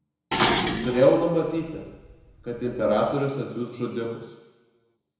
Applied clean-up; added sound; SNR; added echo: none; Dishes, pots, and pans; 3 dB; reverberation time 1.0 s.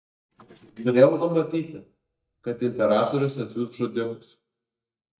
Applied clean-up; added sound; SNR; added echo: neural mask model DeepFilterNet 3.